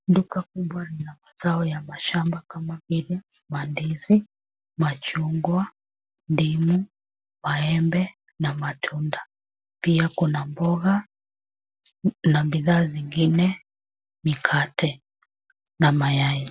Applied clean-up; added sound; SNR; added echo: none; none; none; none.